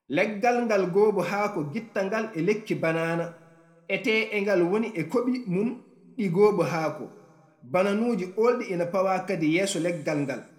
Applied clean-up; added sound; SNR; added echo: none; none; none; reverberation time 1.7 s.